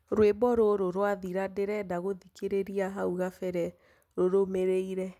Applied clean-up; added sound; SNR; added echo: none; none; none; none.